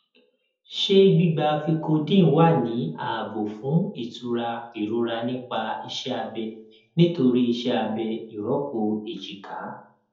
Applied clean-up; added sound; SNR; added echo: none; none; none; reverberation time 0.5 s.